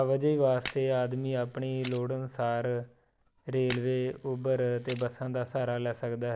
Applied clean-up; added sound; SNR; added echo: none; Camera; 10 dB; none.